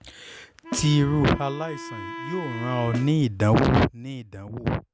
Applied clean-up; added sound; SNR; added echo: none; Wind instrument, woodwind instrument + Snare drum; 13 dB; none.